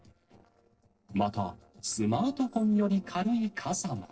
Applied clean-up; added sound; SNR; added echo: neural separator model SepFormer DNS4.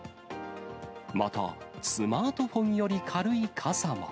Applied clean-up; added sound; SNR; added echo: none; none; none; none.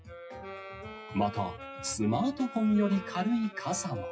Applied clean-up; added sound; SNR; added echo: classical method WPE with log-MMSE.